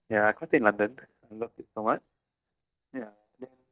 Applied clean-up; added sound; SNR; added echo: neural mask model DeepFilterNet 3.